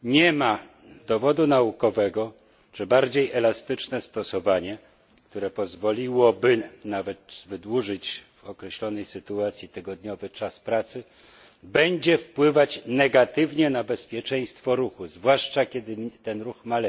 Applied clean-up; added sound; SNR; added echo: none; none; none; none.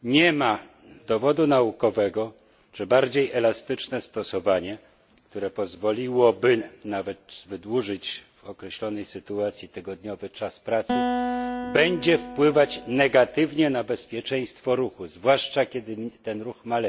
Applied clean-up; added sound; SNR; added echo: none; Acoustic guitar; 7 dB; none.